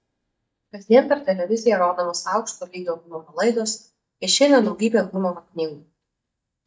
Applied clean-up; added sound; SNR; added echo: neural mask model DeepFilterNet 3.